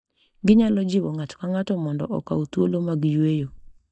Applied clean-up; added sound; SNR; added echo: neural mask model DeepFilterNet 3.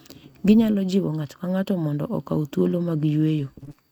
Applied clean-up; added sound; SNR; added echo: neural mask model RNNoise.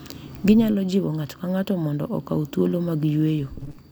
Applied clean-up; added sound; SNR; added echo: none; Buzz; 15 dB; none.